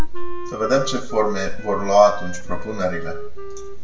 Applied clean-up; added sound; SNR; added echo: none; Wind instrument, woodwind instrument; 16 dB; reverberation time 0.4 s.